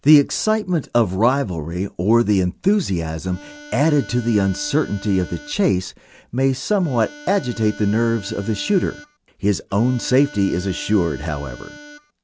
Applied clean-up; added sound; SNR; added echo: none; Harmonica; 18 dB; none.